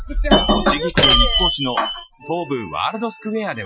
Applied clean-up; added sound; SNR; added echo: classical method Wiener filter.